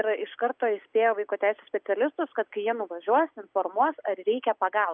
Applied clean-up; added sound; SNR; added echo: none; none; none; none.